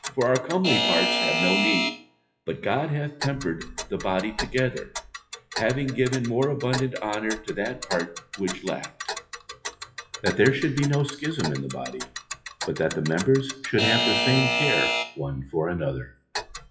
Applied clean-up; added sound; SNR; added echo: classical method WPE with log-MMSE.